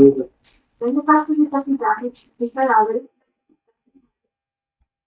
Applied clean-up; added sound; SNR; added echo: neural mask model DeepFilterNet 3.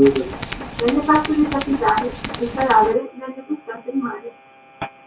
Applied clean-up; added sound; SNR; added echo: none; Tools; 9 dB; none.